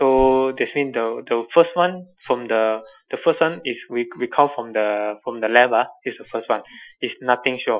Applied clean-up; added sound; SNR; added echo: classical method Wiener filter.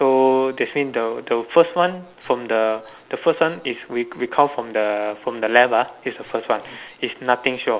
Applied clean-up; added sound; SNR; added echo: none; none; none; none.